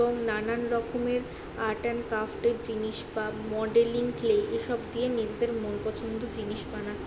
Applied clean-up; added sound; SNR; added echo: none; none; none; none.